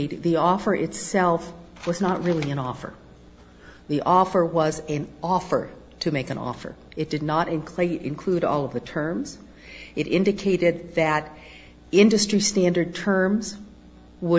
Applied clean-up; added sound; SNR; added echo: none; none; none; none.